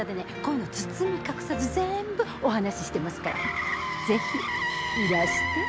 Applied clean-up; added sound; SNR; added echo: none; Motor vehicle (road); 3 dB; none.